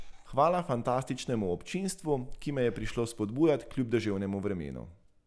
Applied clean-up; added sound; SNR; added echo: none; Meow / Purr; 15 dB; none.